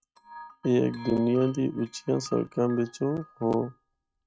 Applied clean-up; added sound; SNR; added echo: neural mask model RNNoise.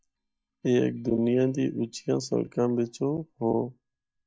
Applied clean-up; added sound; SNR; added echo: neural mask model DeepFilterNet 3.